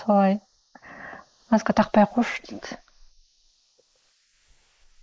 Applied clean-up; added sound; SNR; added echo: neural mask model Resemble Enhance denoiser.